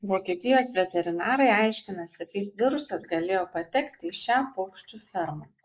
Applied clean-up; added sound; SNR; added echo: neural mask model Resemble Enhance denoiser.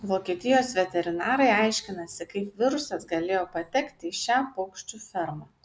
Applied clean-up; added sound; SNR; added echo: none; none; none; none.